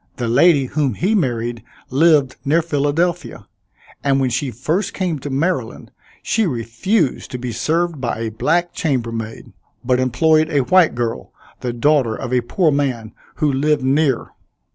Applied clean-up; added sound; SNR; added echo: none; none; none; none.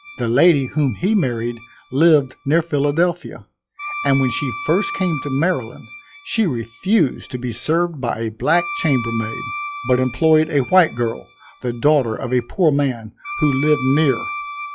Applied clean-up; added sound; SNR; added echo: classical method log-MMSE.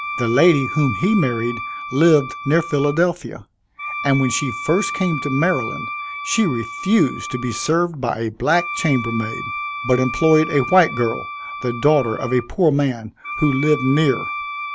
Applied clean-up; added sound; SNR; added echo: none; Wind instrument, woodwind instrument; 9 dB; none.